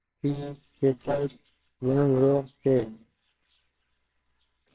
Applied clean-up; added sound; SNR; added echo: neural separator model SepFormer WHAMR!.